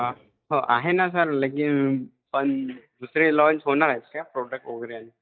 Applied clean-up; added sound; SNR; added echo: neural mask model DeepFilterNet 3.